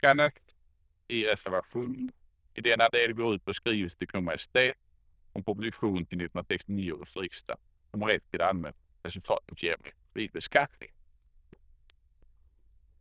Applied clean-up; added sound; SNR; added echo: neural diffusion model UNIVERSE++.